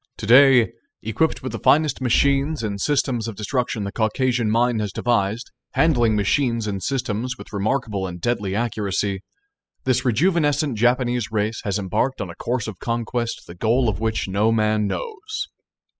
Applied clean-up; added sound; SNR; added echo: classical method spectral subtraction.